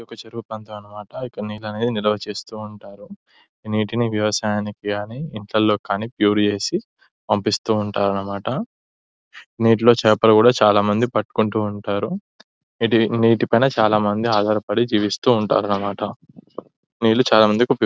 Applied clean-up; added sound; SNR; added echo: none; none; none; none.